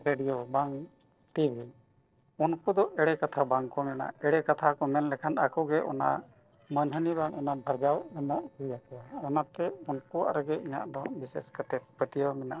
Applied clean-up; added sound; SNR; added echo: neural separator model SepFormer DNS4.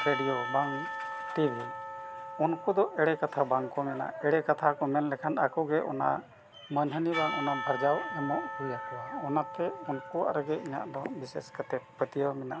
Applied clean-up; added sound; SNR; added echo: none; Church bell / Percussion; 9 dB; none.